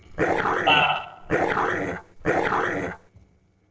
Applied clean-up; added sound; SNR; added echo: neural separator model SepFormer DNS4.